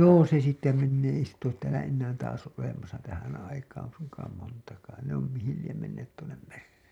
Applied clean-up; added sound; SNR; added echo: none; none; none; none.